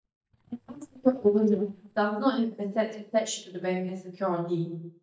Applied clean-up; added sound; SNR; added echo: neural mask model DeepFilterNet 3.